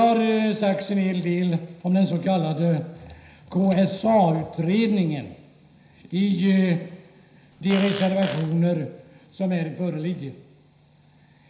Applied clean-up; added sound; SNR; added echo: none; Fart; 13 dB; reverberation time 0.9 s.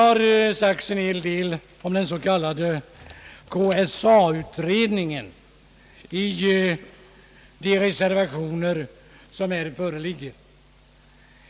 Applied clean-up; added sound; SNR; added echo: none; none; none; none.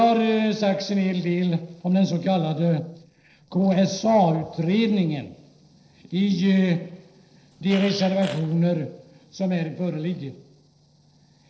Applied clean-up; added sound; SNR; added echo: neural separator model SepFormer DNS4.